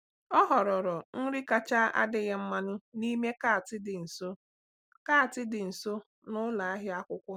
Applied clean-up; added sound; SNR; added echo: none; none; none; none.